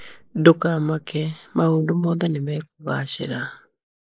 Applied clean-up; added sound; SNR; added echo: neural mask model Resemble Enhance denoiser.